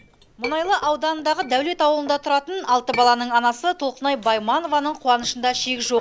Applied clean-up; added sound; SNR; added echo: none; Chink, clink; 18 dB; none.